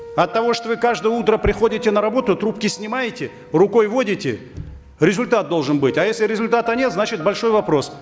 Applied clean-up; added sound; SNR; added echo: none; Piano; 16 dB; none.